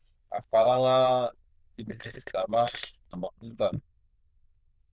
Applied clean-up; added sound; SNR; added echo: neural diffusion model UNIVERSE++.